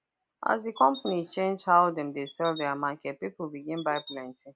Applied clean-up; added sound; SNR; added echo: none; Chirp, tweet; 20 dB; none.